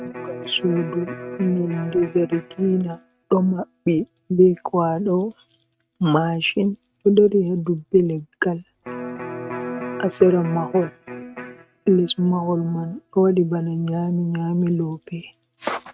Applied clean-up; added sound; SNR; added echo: neural mask model RNNoise.